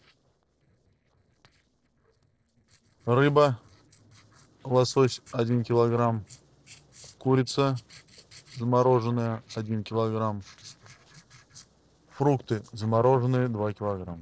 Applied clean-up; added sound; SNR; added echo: neural separator model SepFormer DNS4.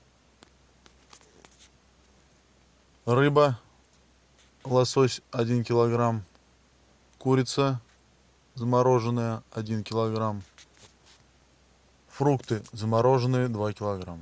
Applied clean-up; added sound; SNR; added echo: none; none; none; none.